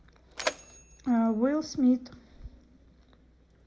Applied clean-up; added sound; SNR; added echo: none; Mechanisms; 13 dB; reverberation time 0.7 s.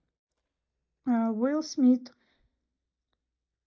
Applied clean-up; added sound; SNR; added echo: neural mask model DeepFilterNet 3.